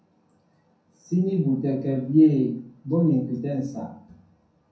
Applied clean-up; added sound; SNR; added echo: none; none; none; reverberation time 0.5 s.